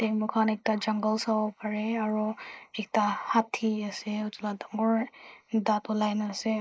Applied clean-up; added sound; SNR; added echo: neural mask model Resemble Enhance denoiser.